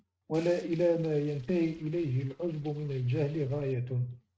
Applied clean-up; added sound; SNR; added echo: neural mask model RNNoise.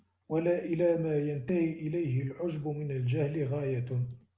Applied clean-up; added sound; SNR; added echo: none; none; none; none.